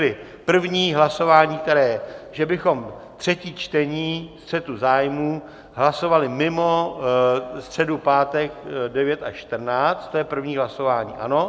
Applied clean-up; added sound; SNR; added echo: none; none; none; none.